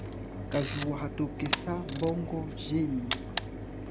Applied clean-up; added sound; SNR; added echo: none; Mechanisms + Camera; 4 dB; none.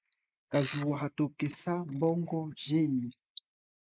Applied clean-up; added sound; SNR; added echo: neural mask model Resemble Enhance denoiser.